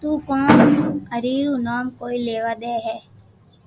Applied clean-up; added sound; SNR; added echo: none; none; none; none.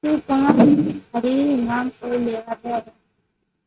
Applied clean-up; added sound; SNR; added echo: neural mask model RNNoise.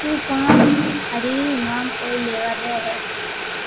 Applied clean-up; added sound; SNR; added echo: none; Boiling; 6 dB; none.